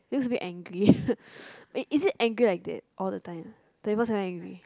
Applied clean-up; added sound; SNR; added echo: none; none; none; none.